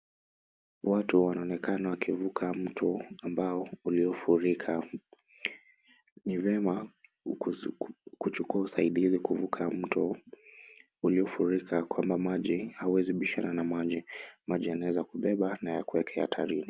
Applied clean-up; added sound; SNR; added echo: none; none; none; none.